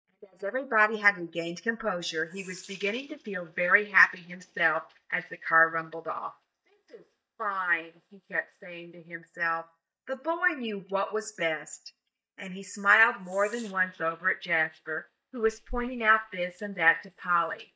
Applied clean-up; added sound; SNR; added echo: neural mask model DeepFilterNet 3.